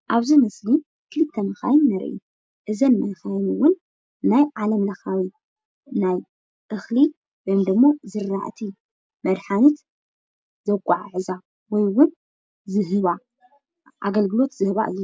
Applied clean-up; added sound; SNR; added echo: none; none; none; none.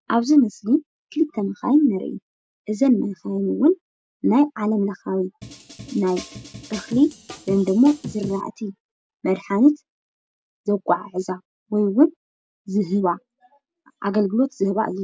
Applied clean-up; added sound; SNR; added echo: none; Drum kit; 15 dB; none.